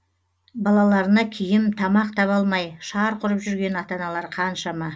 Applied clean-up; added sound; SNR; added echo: none; none; none; none.